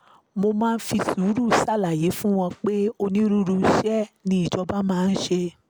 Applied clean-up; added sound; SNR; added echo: none; none; none; none.